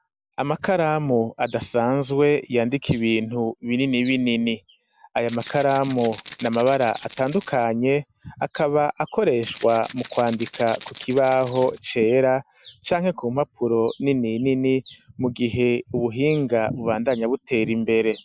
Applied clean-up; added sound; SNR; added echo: none; Rattle (instrument); 11 dB; none.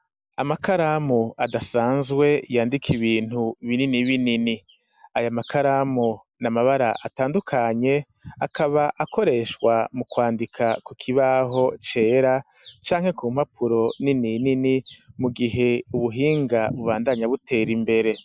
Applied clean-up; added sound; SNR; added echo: none; none; none; none.